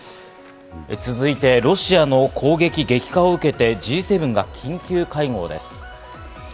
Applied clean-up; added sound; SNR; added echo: none; none; none; none.